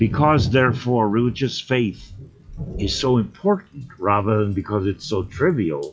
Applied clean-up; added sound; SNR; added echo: classical method log-MMSE.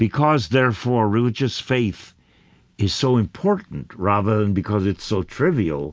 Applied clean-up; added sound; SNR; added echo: none; none; none; none.